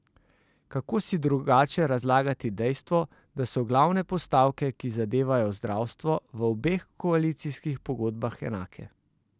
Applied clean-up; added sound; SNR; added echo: none; none; none; none.